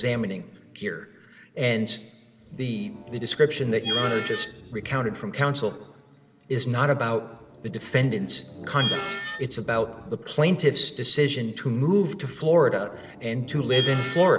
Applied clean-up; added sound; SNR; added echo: none; Screech; 7 dB; reverberation time 2.1 s.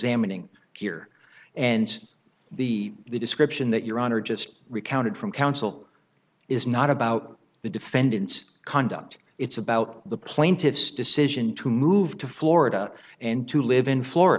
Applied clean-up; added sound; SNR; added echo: none; none; none; none.